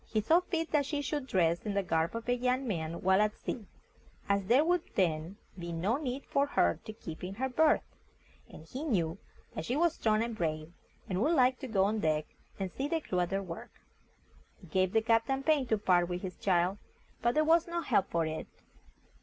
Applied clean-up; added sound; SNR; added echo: none; none; none; none.